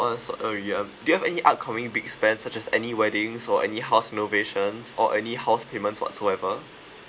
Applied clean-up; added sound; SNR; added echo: none; none; none; none.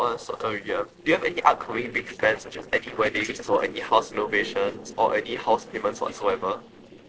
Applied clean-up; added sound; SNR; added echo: neural separator model SepFormer DNS4.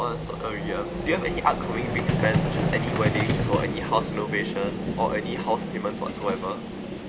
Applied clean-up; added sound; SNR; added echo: none; Vehicle; -1 dB; none.